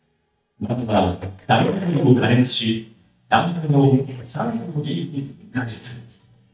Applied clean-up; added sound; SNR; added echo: neural mask model DeepFilterNet 3.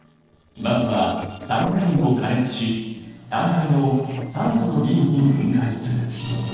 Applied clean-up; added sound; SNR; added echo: neural separator model SepFormer DNS4.